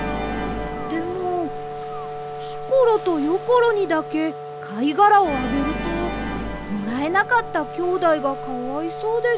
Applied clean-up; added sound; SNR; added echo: none; Organ + Wind instrument, woodwind instrument; 7 dB; none.